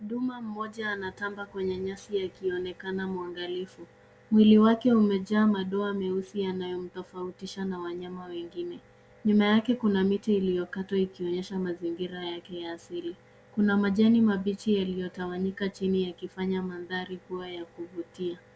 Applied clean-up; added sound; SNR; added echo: none; none; none; none.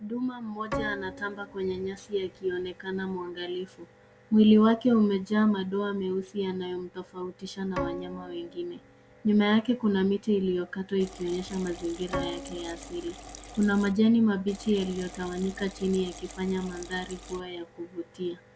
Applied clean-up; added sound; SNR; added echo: none; Liquid + Bowed string instrument; 14 dB; none.